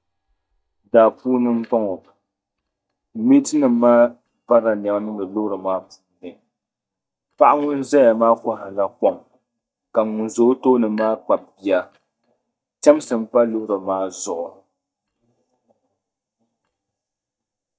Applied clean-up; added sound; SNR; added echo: neural mask model DeepFilterNet 3.